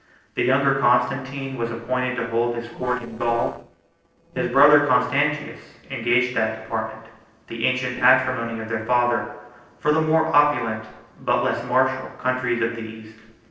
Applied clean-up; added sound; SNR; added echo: neural separator model SepFormer DNS4.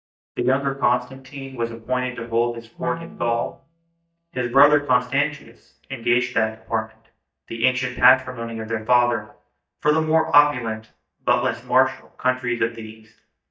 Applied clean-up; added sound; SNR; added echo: neural mask model DeepFilterNet 3.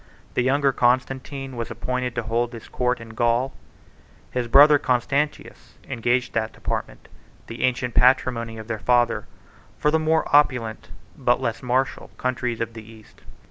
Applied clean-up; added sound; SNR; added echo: none; none; none; none.